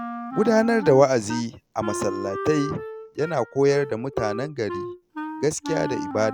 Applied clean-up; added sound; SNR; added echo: none; Wind instrument, woodwind instrument; 9 dB; none.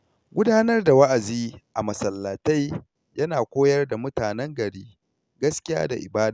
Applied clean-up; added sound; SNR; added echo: none; none; none; none.